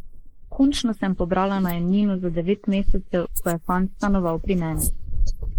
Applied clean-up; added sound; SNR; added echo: neural mask model Resemble Enhance denoiser.